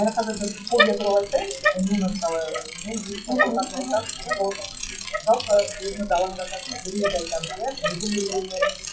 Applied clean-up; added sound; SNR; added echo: classical method WPE with log-MMSE.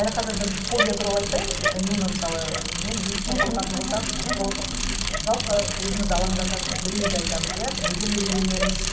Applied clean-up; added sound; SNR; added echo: none; Bicycle; -1 dB; reverberation time 2.0 s.